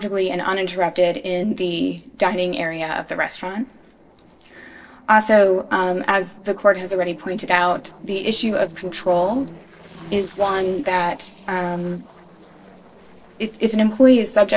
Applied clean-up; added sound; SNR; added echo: neural separator model SepFormer DNS4.